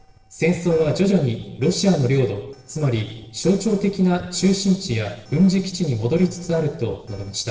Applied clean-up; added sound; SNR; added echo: neural separator model SepFormer DNS4.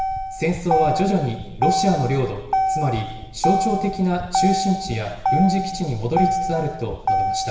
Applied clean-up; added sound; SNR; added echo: none; Motor vehicle (road); 1 dB; reverberation time 1.0 s.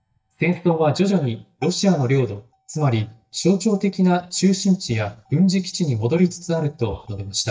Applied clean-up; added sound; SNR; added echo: neural mask model DeepFilterNet 3.